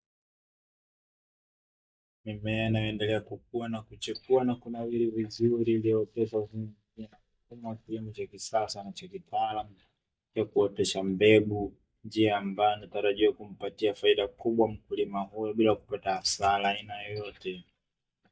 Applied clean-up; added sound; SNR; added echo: neural mask model DeepFilterNet 3.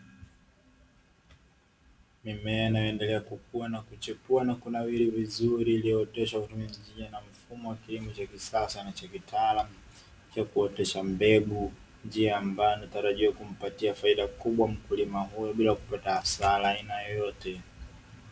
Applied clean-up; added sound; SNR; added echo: none; none; none; none.